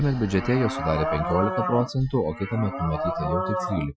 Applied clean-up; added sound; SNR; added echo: classical method Wiener filter.